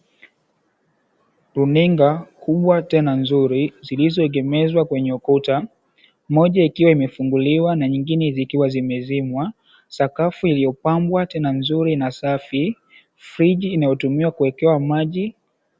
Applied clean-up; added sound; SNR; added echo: none; none; none; none.